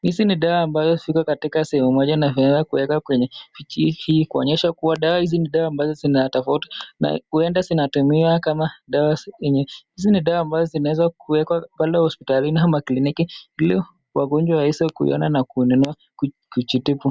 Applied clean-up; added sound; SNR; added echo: none; none; none; none.